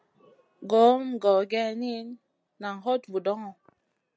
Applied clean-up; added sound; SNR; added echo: none; none; none; none.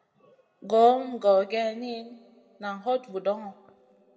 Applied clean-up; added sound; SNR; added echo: none; none; none; reverberation time 1.3 s.